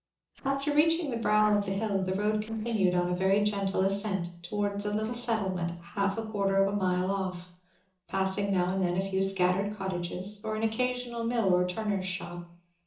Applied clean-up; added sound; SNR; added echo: neural separator model SepFormer DNS4.